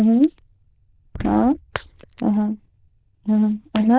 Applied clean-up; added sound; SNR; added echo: neural diffusion model UNIVERSE++.